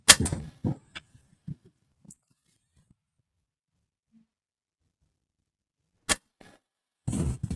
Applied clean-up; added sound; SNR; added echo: neural mask model RNNoise.